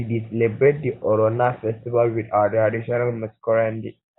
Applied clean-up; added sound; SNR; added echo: none; none; none; none.